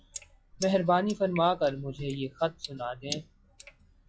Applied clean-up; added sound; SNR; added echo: classical method log-MMSE.